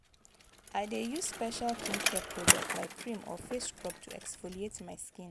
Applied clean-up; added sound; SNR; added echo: none; Bicycle; -4 dB; none.